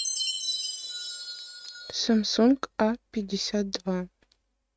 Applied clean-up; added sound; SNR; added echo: neural mask model RNNoise.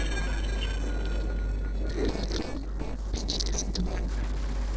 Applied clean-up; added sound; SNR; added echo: neural separator model SepFormer DNS4.